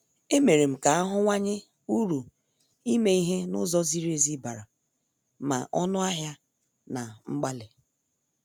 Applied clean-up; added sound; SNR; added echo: none; none; none; none.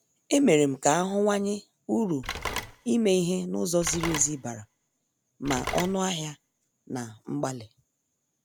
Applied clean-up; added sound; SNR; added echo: none; Telephone; 10 dB; none.